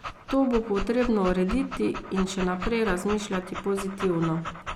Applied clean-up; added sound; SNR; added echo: none; Dog; 9 dB; none.